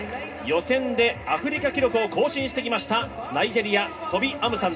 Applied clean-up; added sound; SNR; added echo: none; none; none; reverberation time 0.2 s.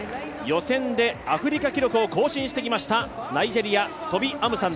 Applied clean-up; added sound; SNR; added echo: none; none; none; none.